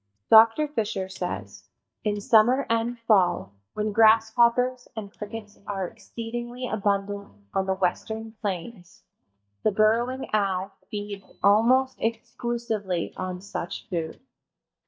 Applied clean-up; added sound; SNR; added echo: neural mask model DeepFilterNet 3.